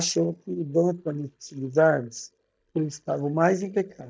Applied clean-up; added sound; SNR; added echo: neural mask model DeepFilterNet 3.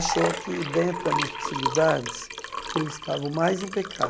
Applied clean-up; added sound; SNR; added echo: none; Liquid; 4 dB; none.